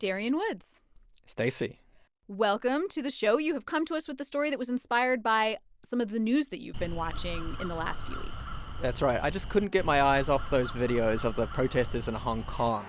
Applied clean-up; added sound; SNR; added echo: none; Crow; 5 dB; none.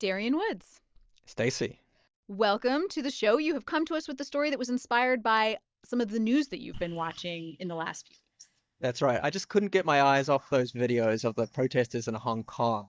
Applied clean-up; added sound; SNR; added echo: neural mask model DeepFilterNet 3.